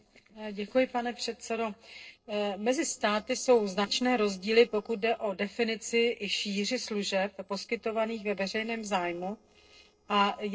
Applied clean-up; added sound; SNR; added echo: neural separator model SepFormer DNS4.